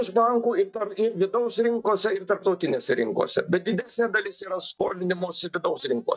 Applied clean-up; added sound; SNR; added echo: neural mask model DeepFilterNet 3.